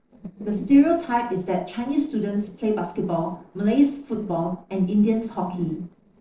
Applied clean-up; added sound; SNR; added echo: neural separator model SepFormer DNS4.